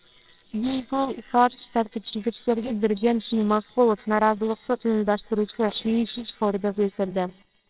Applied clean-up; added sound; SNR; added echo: neural separator model SepFormer WHAMR!.